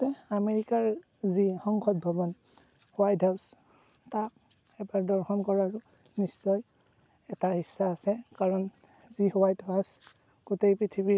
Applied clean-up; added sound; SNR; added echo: none; none; none; none.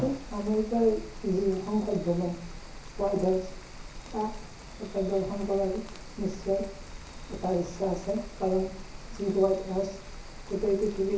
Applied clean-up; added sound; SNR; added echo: none; Rain; 12 dB; reverberation time 0.7 s.